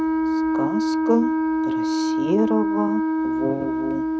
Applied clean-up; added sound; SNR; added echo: neural mask model RNNoise.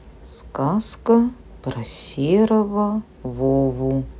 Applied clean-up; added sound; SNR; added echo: none; none; none; none.